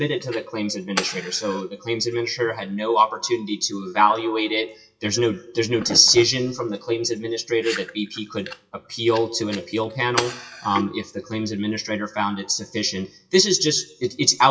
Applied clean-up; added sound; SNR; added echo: classical method WPE with log-MMSE.